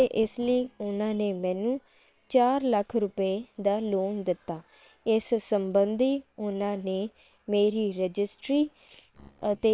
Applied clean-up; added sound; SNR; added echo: neural separator model SepFormer WHAM!.